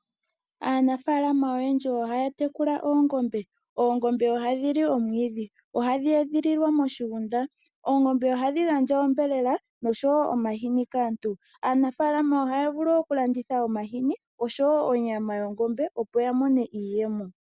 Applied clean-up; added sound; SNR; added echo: none; none; none; none.